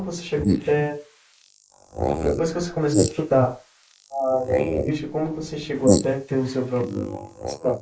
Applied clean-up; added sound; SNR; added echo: neural mask model Resemble Enhance denoiser.